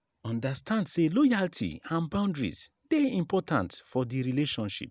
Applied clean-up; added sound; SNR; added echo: none; none; none; none.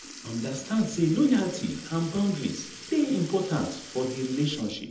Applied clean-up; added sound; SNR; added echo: none; Sink (filling or washing) / Liquid; 16 dB; reverberation time 0.8 s.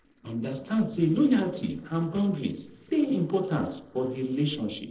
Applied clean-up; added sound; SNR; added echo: neural separator model SepFormer DNS4.